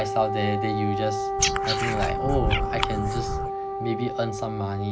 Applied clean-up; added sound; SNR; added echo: none; Frog + Wind instrument, woodwind instrument; -2 dB; none.